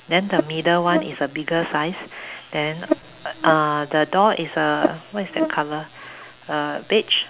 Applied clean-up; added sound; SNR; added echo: none; Buzz; 3 dB; none.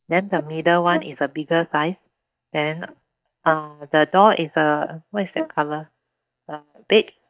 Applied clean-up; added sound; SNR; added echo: neural mask model DeepFilterNet 3.